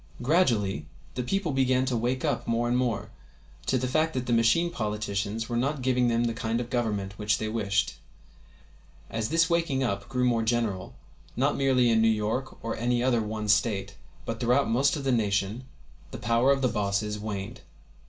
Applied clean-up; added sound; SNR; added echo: none; none; none; reverberation time 0.2 s.